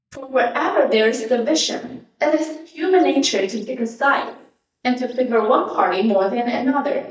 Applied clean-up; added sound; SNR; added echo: neural mask model DeepFilterNet 3.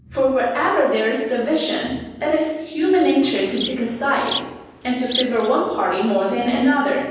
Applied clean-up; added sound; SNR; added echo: none; Insect; 11 dB; reverberation time 1.1 s.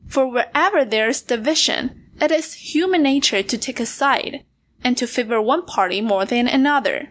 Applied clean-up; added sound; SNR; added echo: none; none; none; none.